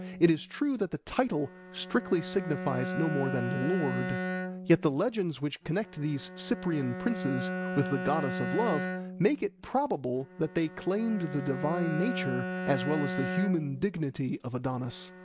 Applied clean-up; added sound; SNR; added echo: none; Bowed string instrument; 6 dB; none.